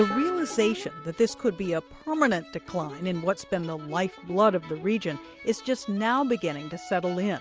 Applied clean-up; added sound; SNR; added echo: none; none; none; none.